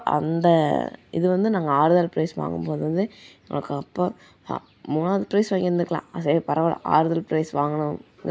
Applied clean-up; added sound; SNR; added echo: none; none; none; none.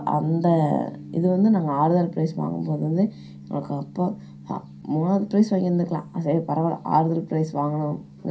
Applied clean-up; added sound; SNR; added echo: none; Gong; 18 dB; reverberation time 0.3 s.